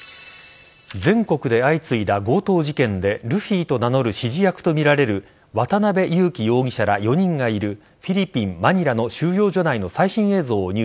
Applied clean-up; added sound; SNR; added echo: none; none; none; none.